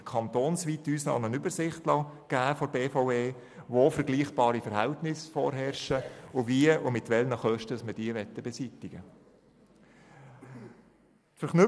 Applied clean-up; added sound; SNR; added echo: neural mask model Resemble Enhance denoiser.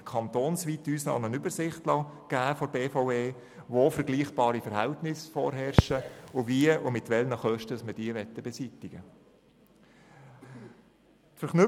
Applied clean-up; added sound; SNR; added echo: none; Crackle; 2 dB; none.